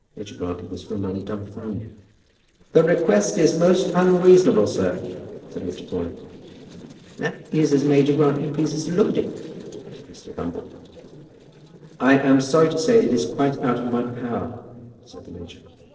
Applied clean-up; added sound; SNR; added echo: neural separator model SepFormer DNS4.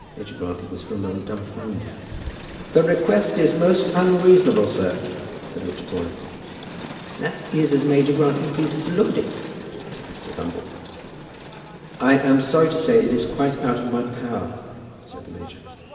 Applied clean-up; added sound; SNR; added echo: none; Crowd; 14 dB; reverberation time 2.7 s.